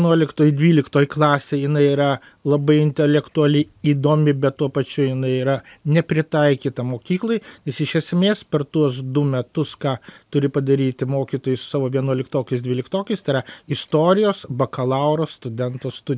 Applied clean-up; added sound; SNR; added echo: none; none; none; none.